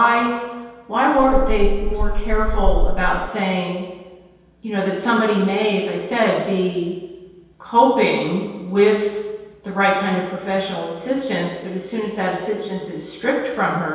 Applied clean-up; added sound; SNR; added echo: none; Meow; -4 dB; reverberation time 1.2 s.